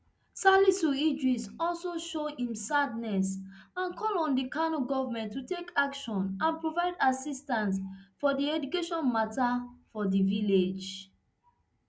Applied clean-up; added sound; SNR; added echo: none; none; none; none.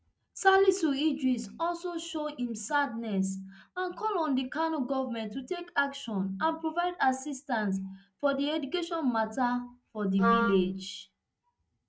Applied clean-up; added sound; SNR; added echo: neural mask model RNNoise.